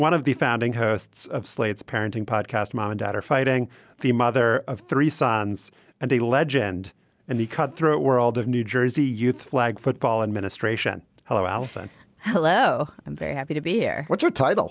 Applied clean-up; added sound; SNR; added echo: none; none; none; none.